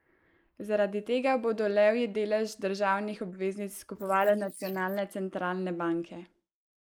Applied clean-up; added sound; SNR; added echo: neural mask model Resemble Enhance denoiser.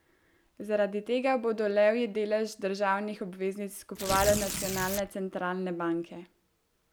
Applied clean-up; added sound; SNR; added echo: none; Tearing; 4 dB; none.